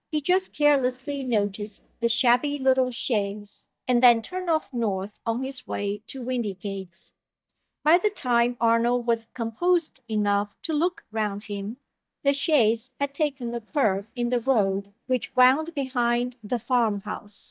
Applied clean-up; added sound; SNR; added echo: neural mask model DeepFilterNet 3.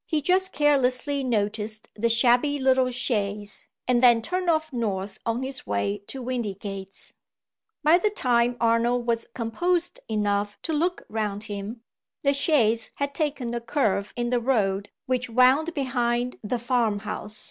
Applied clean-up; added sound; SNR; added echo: none; none; none; none.